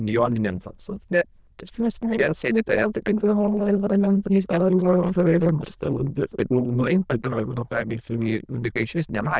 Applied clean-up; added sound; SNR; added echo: neural diffusion model UNIVERSE++.